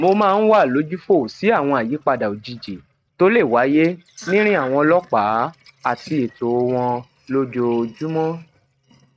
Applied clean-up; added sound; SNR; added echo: neural mask model RNNoise.